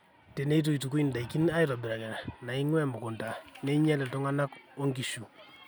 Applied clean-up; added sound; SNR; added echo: none; none; none; none.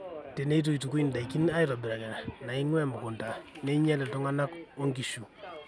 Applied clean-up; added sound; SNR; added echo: none; Subway, metro, underground; 15 dB; none.